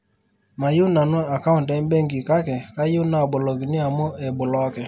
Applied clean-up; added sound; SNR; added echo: none; none; none; none.